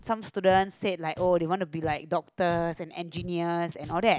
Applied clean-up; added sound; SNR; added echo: none; Drum; 18 dB; none.